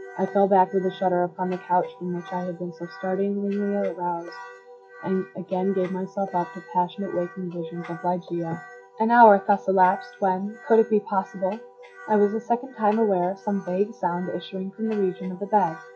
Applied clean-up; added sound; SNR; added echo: classical method log-MMSE.